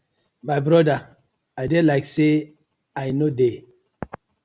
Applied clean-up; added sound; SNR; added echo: none; none; none; none.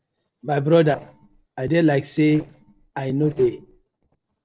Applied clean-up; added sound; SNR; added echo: neural separator model SepFormer DNS4.